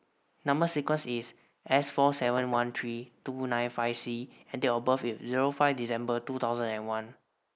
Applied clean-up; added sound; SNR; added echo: neural mask model Resemble Enhance denoiser.